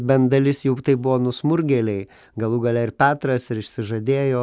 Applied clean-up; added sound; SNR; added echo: none; none; none; none.